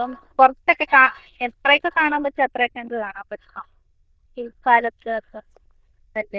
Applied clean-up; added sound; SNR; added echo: neural diffusion model UNIVERSE++.